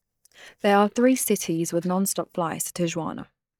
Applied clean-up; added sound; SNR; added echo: neural mask model DeepFilterNet 3.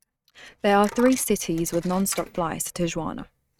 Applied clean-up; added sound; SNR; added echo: neural mask model RNNoise.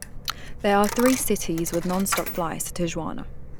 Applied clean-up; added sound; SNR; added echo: none; Coin (dropping); 7 dB; none.